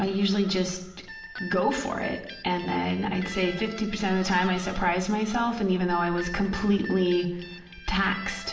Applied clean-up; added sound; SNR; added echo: none; Guitar; 15 dB; reverberation time 0.7 s.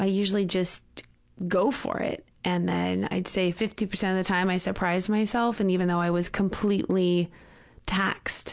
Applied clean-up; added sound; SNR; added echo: none; none; none; none.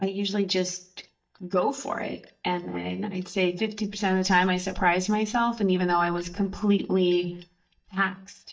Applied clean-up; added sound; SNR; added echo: neural mask model DeepFilterNet 3.